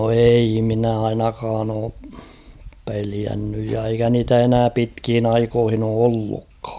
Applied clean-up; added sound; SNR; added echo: none; none; none; none.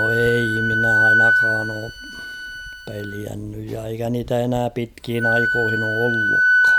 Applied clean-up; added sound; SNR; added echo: none; Wind instrument, woodwind instrument; -4 dB; none.